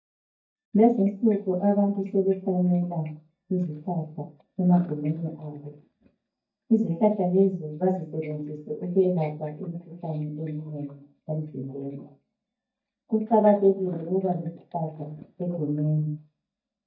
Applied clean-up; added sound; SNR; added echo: neural mask model DeepFilterNet 3.